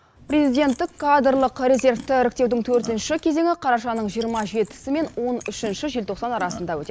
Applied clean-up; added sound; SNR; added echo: none; Chewing, mastication; 19 dB; none.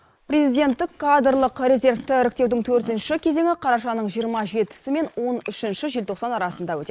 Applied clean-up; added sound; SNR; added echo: neural mask model Resemble Enhance denoiser.